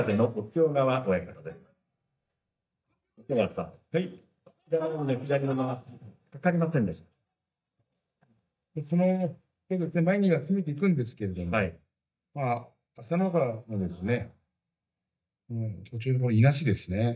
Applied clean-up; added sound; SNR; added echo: neural mask model DeepFilterNet 3.